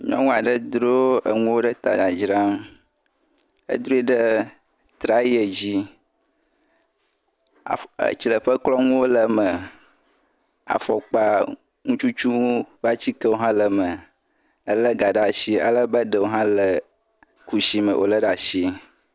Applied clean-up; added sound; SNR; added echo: none; none; none; none.